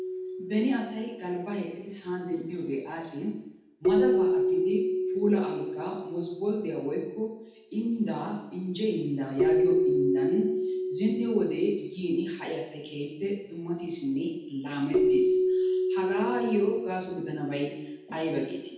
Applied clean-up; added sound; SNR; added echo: none; Keyboard (musical); -1 dB; reverberation time 0.8 s.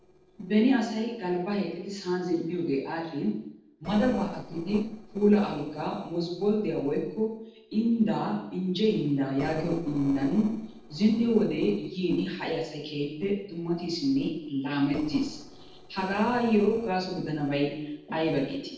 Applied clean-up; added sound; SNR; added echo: neural separator model SepFormer DNS4.